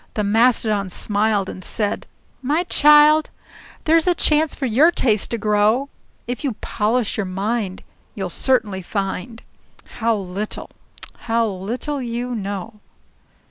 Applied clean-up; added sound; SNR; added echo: none; none; none; none.